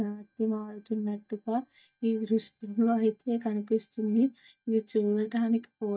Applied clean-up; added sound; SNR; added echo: neural mask model DeepFilterNet 3.